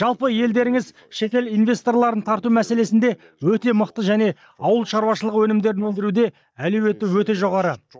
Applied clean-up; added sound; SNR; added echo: neural mask model DeepFilterNet 3.